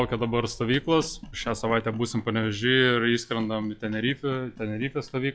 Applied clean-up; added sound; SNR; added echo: classical method log-MMSE.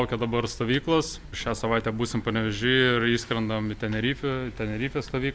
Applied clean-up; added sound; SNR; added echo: none; none; none; none.